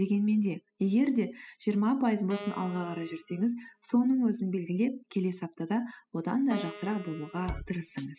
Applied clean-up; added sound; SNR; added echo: classical method spectral subtraction.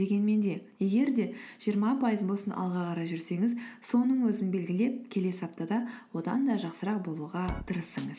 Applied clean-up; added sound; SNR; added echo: none; none; none; none.